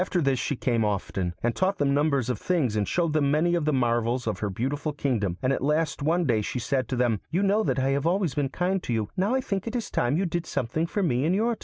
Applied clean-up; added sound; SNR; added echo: none; none; none; none.